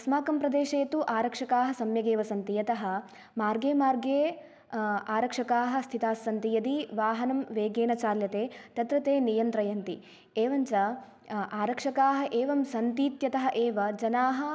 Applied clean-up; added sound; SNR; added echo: none; none; none; none.